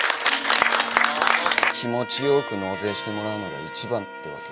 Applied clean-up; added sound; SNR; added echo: none; Trumpet; 12 dB; none.